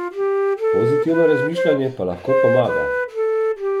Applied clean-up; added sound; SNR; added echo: none; Wind instrument, woodwind instrument; -3 dB; none.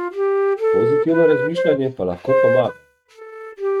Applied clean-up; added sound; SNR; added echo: neural mask model RNNoise.